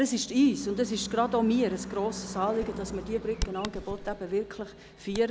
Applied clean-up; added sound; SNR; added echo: none; Bird vocalization, bird call, bird song + Car passing by / Engine / Truck; 11 dB; none.